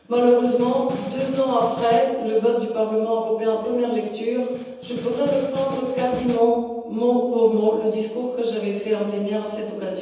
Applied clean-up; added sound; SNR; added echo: none; Snare drum; 15 dB; reverberation time 1.1 s.